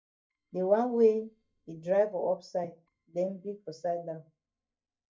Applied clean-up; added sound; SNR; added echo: neural mask model DeepFilterNet 3.